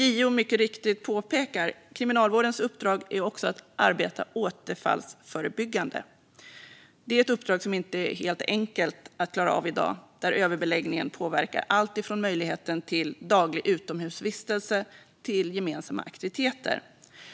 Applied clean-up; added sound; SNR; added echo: none; none; none; none.